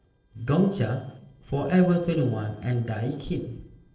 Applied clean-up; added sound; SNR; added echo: neural separator model SepFormer DNS4.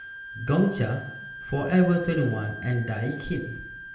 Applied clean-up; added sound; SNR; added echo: none; Wind instrument, woodwind instrument; 13 dB; reverberation time 0.9 s.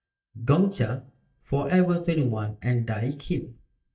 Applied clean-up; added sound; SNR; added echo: neural mask model DeepFilterNet 3.